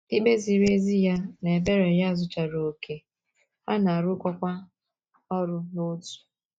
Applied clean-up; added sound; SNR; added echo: neural mask model DeepFilterNet 3.